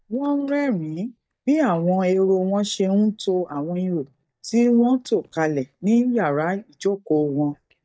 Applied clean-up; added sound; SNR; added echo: neural mask model DeepFilterNet 3.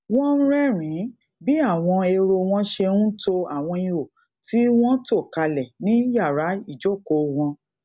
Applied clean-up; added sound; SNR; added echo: none; none; none; none.